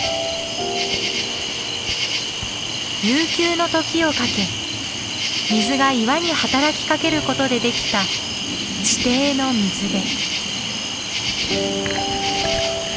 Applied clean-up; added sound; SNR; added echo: none; Cricket; 1 dB; none.